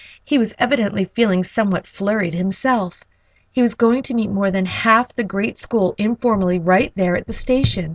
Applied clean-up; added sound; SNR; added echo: none; none; none; none.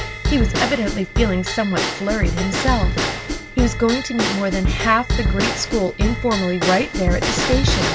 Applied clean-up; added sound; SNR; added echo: none; Bell / Drum / Drum kit; 0 dB; none.